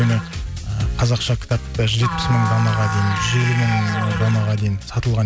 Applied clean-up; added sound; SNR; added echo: none; Musical instrument; 8 dB; none.